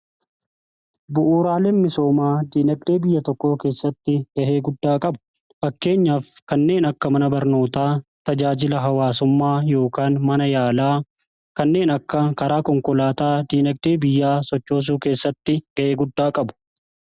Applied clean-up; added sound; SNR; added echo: none; none; none; none.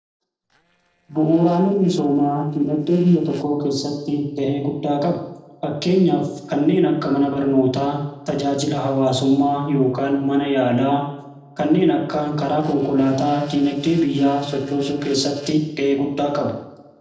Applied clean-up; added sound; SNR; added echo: neural separator model SepFormer DNS4.